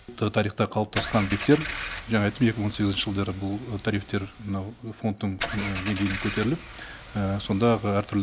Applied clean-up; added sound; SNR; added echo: none; Engine / Car; 11 dB; none.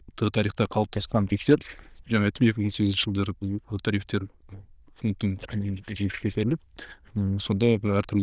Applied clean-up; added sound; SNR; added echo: neural diffusion model UNIVERSE++.